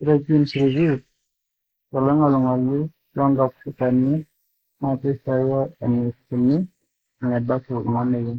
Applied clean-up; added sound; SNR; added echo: neural mask model Resemble Enhance denoiser.